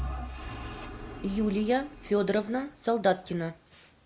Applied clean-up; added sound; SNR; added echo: none; Engine / Vehicle; 11 dB; none.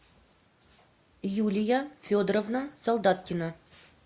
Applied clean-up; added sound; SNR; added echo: none; none; none; none.